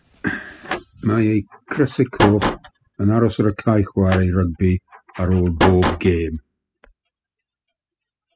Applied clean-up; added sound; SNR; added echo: classical method spectral subtraction.